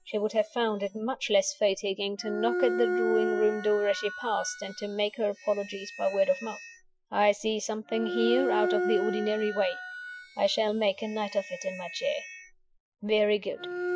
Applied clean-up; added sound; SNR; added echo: classical method Wiener filter.